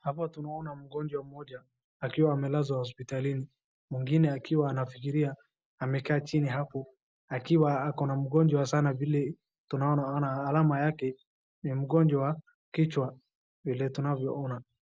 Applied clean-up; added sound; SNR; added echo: none; none; none; none.